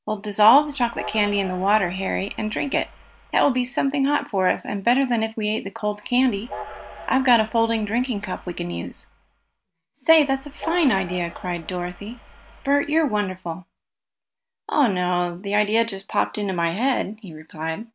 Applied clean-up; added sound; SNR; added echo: none; Train; 17 dB; none.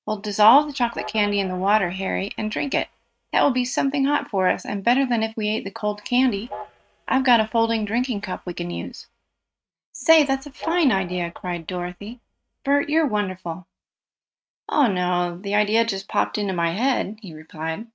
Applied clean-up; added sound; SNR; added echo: neural mask model RNNoise.